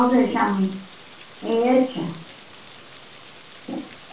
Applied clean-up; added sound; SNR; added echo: none; Rain; 18 dB; reverberation time 0.3 s.